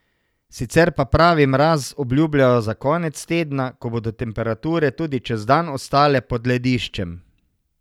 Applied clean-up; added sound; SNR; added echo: none; none; none; none.